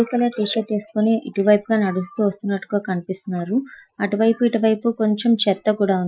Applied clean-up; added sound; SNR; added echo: classical method Wiener filter.